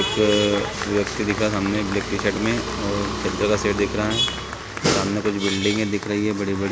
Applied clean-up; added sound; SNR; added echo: none; Applause; 14 dB; none.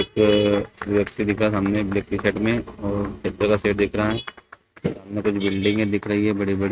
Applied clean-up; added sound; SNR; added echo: neural mask model RNNoise.